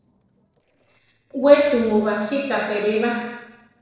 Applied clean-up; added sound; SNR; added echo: neural separator model SepFormer DNS4.